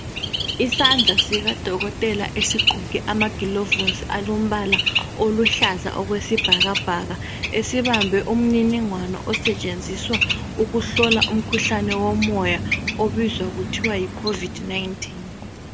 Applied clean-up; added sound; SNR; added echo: none; Bird; 1 dB; none.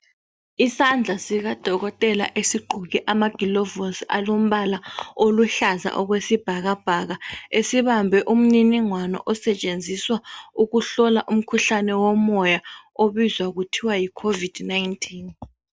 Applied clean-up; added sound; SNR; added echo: none; none; none; none.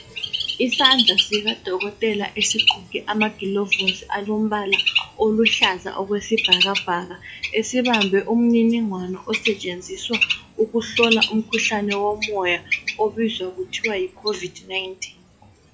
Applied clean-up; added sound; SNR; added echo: classical method log-MMSE.